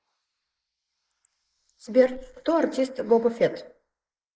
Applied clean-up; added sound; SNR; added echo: neural mask model Resemble Enhance denoiser.